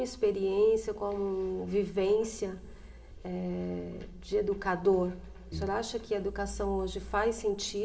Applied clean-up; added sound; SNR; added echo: none; none; none; reverberation time 1.3 s.